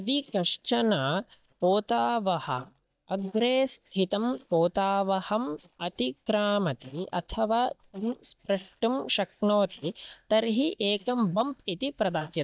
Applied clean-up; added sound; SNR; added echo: neural mask model DeepFilterNet 3.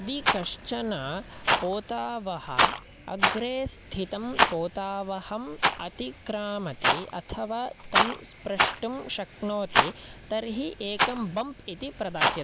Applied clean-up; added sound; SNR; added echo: none; Rattle; -3 dB; none.